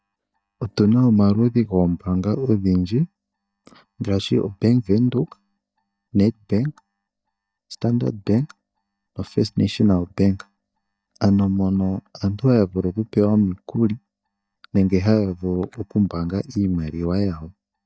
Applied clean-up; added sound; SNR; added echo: neural mask model DeepFilterNet 3.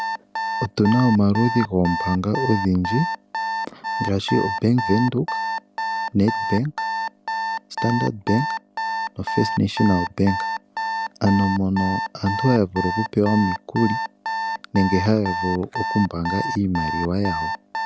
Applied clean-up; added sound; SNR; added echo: none; Alarm; 5 dB; none.